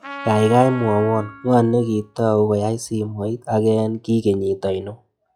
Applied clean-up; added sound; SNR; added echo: classical method log-MMSE.